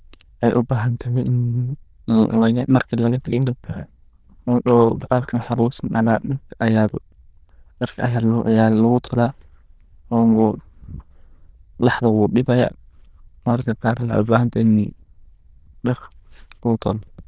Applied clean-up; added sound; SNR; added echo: neural diffusion model UNIVERSE++.